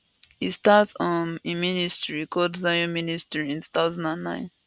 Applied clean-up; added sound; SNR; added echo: none; none; none; none.